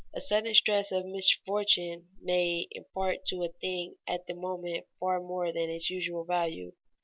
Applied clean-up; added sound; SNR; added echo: none; none; none; none.